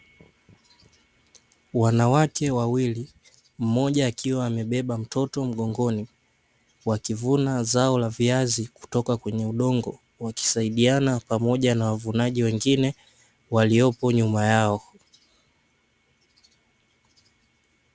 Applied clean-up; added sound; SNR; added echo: none; none; none; none.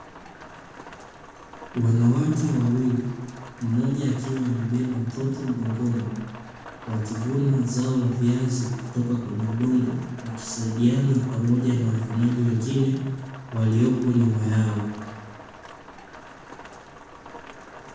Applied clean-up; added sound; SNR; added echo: none; Rain; 18 dB; reverberation time 1.1 s.